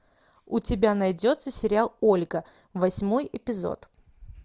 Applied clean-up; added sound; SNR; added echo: none; none; none; none.